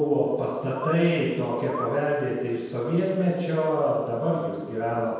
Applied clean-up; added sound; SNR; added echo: none; Bird; 15 dB; reverberation time 1.2 s.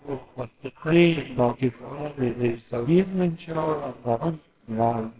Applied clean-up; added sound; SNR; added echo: neural separator model SepFormer WHAMR!.